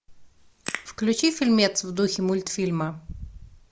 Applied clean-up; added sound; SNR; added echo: none; Crack / Crackle; 13 dB; none.